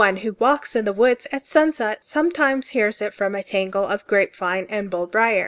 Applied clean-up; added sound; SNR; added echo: none; none; none; none.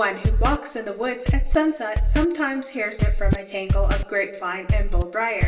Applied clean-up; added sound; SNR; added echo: none; Scratching (performance technique); -3 dB; reverberation time 0.7 s.